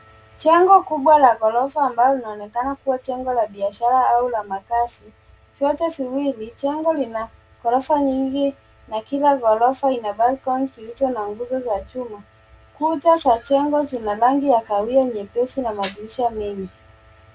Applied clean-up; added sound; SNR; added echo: none; none; none; none.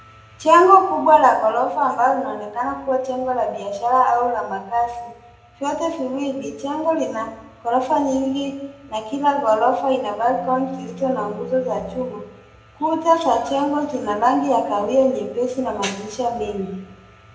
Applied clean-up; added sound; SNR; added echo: none; Wind instrument, woodwind instrument; 19 dB; reverberation time 0.8 s.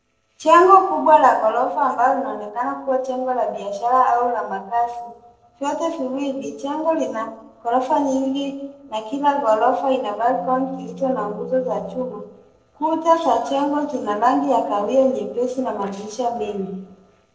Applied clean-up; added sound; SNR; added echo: neural separator model SepFormer DNS4.